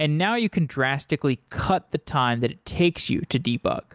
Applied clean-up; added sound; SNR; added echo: none; none; none; none.